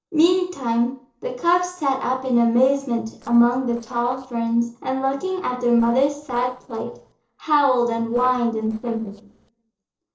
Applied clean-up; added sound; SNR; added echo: neural separator model SepFormer DNS4.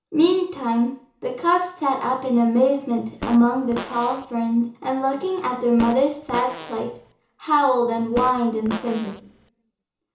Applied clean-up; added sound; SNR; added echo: none; Fart; 13 dB; reverberation time 0.8 s.